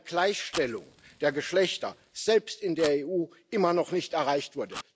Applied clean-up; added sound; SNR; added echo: none; Fire; 19 dB; none.